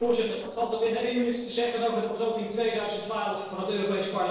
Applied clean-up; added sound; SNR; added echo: neural separator model SepFormer DNS4.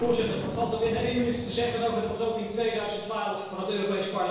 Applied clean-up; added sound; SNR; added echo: none; Boom; 11 dB; reverberation time 1.0 s.